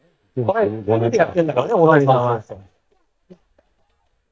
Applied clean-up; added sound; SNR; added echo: neural mask model DeepFilterNet 3.